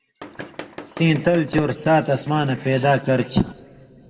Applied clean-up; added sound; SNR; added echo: none; Tools; 15 dB; reverberation time 1.3 s.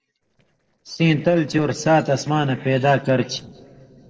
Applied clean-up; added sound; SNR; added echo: neural separator model SepFormer DNS4.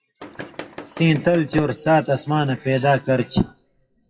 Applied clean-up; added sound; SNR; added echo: classical method WPE with log-MMSE.